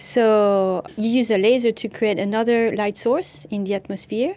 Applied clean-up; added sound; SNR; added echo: none; none; none; none.